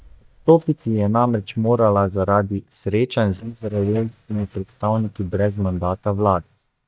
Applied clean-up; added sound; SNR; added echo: neural mask model DeepFilterNet 3.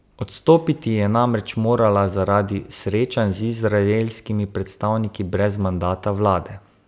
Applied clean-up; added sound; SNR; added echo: none; none; none; none.